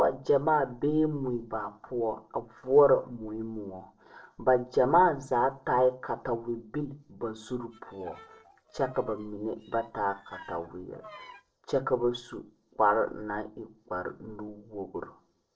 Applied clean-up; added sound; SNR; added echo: neural separator model SepFormer DNS4.